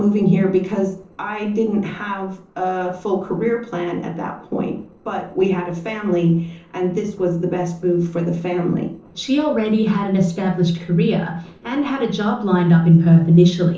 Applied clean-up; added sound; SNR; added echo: neural separator model SepFormer DNS4.